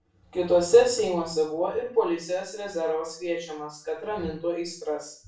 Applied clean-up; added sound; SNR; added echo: none; none; none; reverberation time 0.3 s.